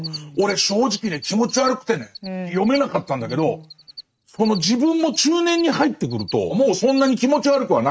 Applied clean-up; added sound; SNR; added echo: neural mask model RNNoise.